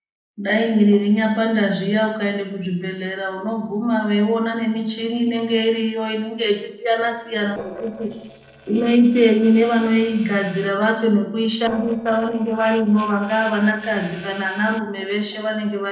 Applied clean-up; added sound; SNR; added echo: neural separator model SepFormer DNS4.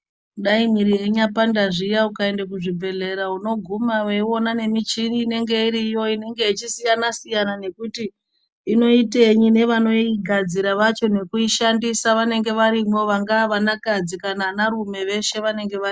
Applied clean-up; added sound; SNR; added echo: none; none; none; none.